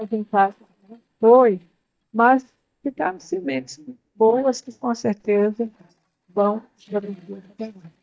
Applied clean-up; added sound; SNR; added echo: neural mask model DeepFilterNet 3.